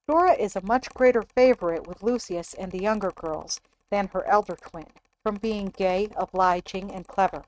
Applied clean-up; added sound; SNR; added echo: neural mask model RNNoise.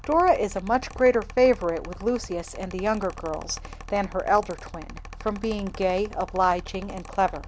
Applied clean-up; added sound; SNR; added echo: none; Mechanical fan; 14 dB; none.